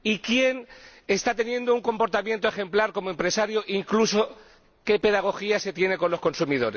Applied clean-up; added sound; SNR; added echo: none; none; none; none.